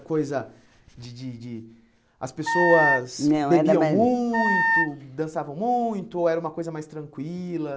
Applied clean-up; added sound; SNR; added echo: none; Wind instrument, woodwind instrument; -1 dB; none.